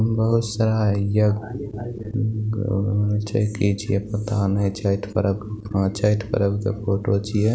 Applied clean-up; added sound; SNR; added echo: none; none; none; none.